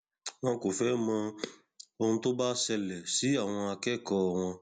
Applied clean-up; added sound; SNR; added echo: none; none; none; none.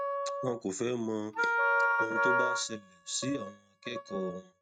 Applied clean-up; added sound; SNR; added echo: neural mask model RNNoise.